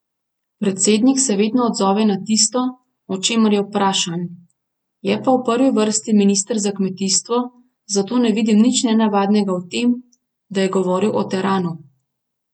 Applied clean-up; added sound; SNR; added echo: none; none; none; none.